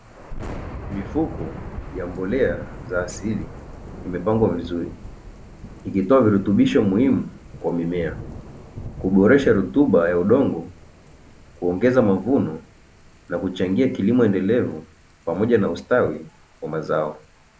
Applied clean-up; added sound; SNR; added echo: none; Thunder / Rain; 16 dB; none.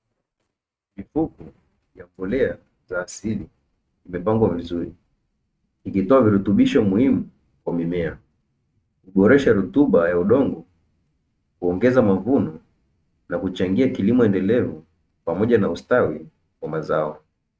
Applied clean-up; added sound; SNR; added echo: neural mask model RNNoise.